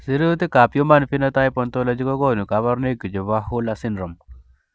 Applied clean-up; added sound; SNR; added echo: none; none; none; none.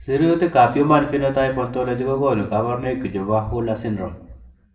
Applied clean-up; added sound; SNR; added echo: none; none; none; reverberation time 0.6 s.